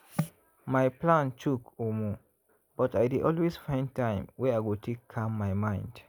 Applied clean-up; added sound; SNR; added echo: none; none; none; none.